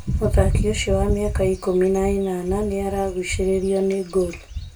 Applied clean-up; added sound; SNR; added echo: none; none; none; reverberation time 0.2 s.